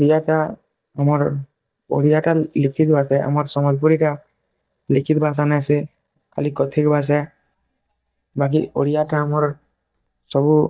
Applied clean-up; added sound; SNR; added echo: neural mask model DeepFilterNet 3.